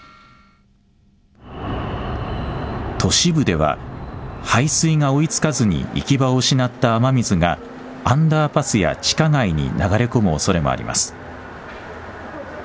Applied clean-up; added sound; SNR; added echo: none; none; none; none.